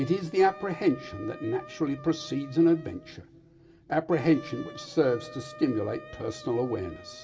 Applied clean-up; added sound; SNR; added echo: none; Wind instrument, woodwind instrument; 18 dB; reverberation time 2.3 s.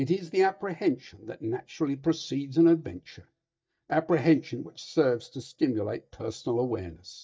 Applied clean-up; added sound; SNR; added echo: neural mask model DeepFilterNet 3.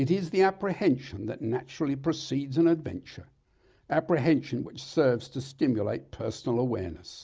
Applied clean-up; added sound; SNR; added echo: none; none; none; none.